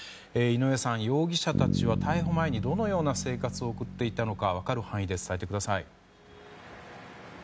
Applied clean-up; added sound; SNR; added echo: none; Bass guitar; 6 dB; none.